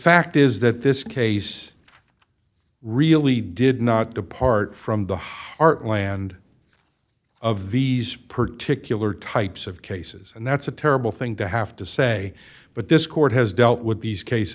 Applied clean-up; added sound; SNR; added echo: none; none; none; none.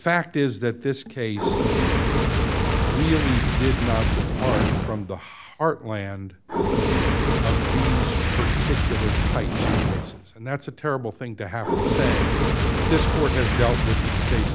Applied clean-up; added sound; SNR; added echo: none; Fire; -5 dB; none.